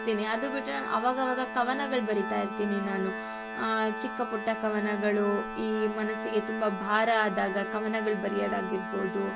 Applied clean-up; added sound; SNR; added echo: none; Organ; 6 dB; none.